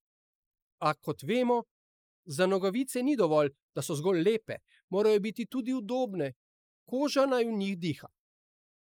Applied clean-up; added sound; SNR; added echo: neural mask model Resemble Enhance denoiser.